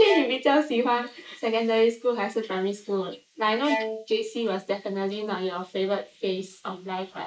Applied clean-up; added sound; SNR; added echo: neural mask model Resemble Enhance denoiser.